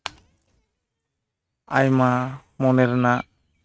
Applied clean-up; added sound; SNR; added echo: neural mask model RNNoise.